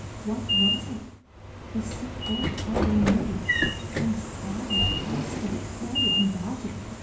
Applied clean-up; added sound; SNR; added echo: none; Sliding door / Train; -2 dB; reverberation time 0.6 s.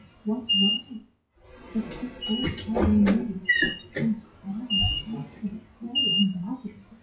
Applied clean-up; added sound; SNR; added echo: classical method WPE with log-MMSE.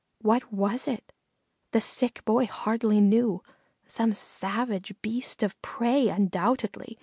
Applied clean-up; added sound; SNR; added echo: none; none; none; none.